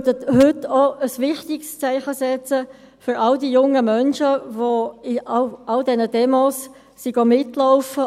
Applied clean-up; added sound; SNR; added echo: none; none; none; none.